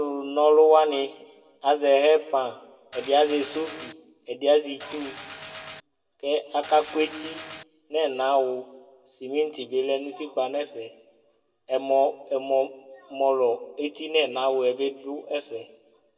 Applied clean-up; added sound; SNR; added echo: none; Mechanisms; 12 dB; reverberation time 0.9 s.